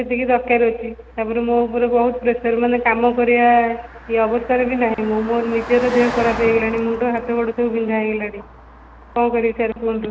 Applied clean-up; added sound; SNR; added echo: none; Car passing by; 15 dB; none.